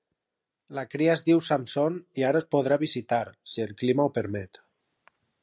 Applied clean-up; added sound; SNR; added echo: none; none; none; none.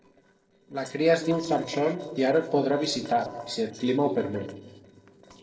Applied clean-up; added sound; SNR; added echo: neural separator model SepFormer DNS4.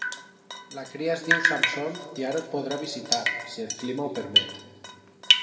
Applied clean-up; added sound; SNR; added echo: none; Drip; -4 dB; reverberation time 1.7 s.